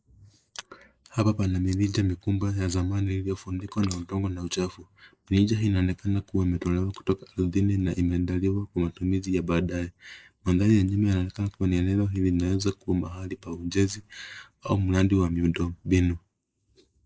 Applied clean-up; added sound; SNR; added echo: neural mask model Resemble Enhance denoiser.